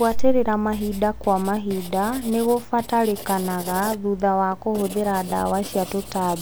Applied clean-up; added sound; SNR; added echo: none; Writing; 16 dB; none.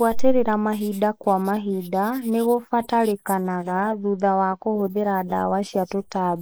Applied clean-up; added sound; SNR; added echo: neural mask model Resemble Enhance denoiser.